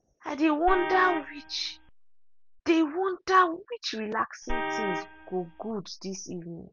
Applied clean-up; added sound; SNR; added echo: none; Vehicle horn, car horn, honking; 6 dB; none.